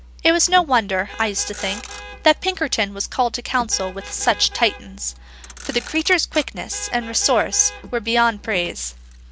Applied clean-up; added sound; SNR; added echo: none; Motor vehicle (road) + Vehicle horn, car horn, honking; 18 dB; none.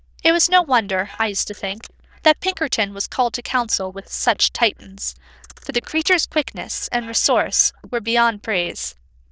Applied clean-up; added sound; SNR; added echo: neural diffusion model UNIVERSE++.